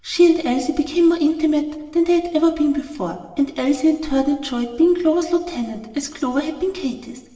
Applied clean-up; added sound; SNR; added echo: none; none; none; reverberation time 1.1 s.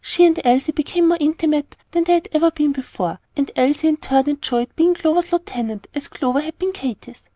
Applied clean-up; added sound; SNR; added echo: none; none; none; none.